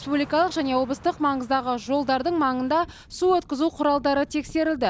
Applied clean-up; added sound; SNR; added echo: none; none; none; none.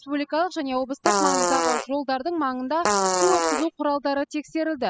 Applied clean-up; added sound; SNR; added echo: classical method spectral subtraction.